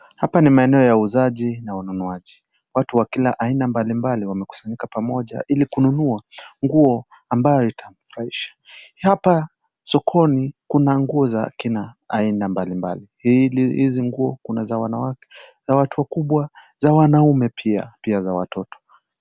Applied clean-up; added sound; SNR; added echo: none; none; none; none.